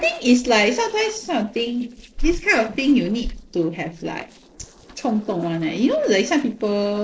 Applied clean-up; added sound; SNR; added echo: neural separator model SepFormer DNS4.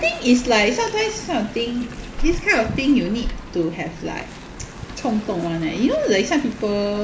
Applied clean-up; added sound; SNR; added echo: none; Wind; 15 dB; reverberation time 1.7 s.